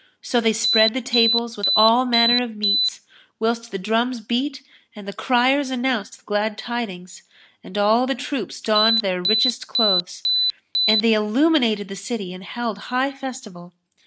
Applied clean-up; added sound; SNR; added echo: neural mask model RNNoise.